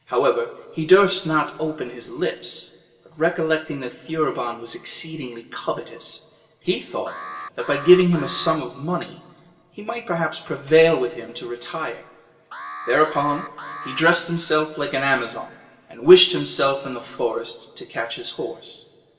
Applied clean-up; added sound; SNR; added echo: none; Alarm; 12 dB; reverberation time 1.5 s.